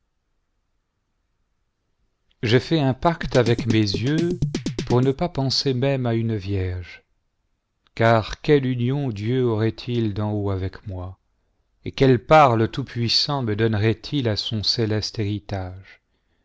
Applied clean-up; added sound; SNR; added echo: none; Drum kit; 5 dB; none.